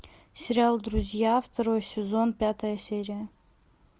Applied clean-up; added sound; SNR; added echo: none; none; none; none.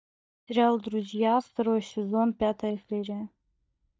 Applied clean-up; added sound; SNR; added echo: neural mask model DeepFilterNet 3.